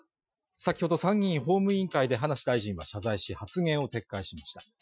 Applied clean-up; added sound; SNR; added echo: classical method Wiener filter.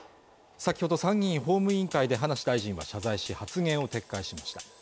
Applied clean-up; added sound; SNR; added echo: none; Fire; 19 dB; none.